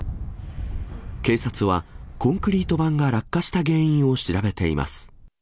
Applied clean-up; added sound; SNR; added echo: none; none; none; none.